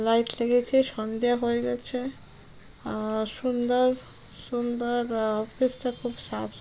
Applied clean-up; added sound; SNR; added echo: none; none; none; none.